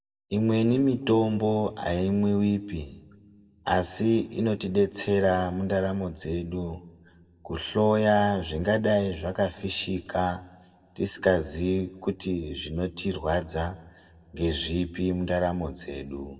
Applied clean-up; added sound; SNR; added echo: none; none; none; reverberation time 0.8 s.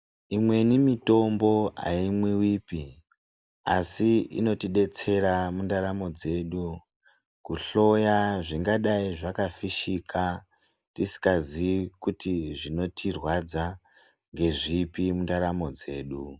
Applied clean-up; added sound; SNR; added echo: none; none; none; none.